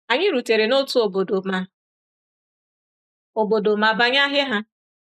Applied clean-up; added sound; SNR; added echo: neural mask model Resemble Enhance denoiser.